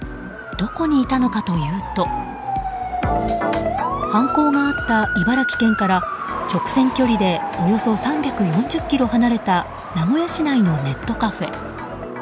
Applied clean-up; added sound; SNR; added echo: none; Motor vehicle (road) / Siren; 7 dB; none.